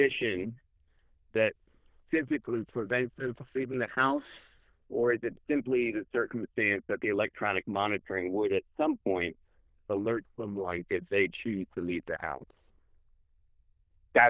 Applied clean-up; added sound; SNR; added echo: neural diffusion model UNIVERSE++.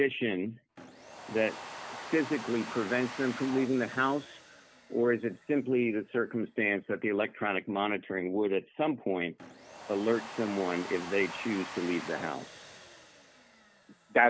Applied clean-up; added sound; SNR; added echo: none; Domestic sounds, home sounds; 15 dB; none.